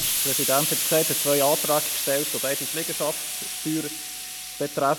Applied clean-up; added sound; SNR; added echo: none; Explosion; 1 dB; none.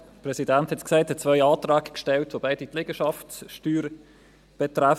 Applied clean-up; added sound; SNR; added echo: none; none; none; none.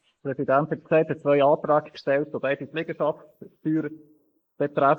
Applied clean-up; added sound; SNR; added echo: neural mask model Resemble Enhance denoiser.